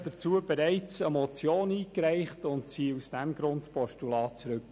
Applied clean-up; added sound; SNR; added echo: none; none; none; none.